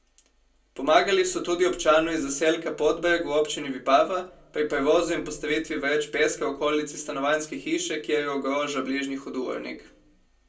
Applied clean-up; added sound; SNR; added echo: none; none; none; reverberation time 0.2 s.